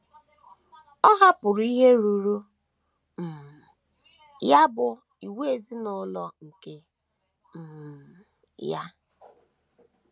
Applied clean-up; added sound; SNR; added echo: none; none; none; none.